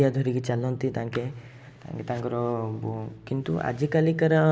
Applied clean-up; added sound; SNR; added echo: none; none; none; none.